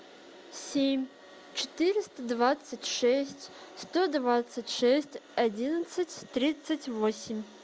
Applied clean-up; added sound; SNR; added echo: none; none; none; none.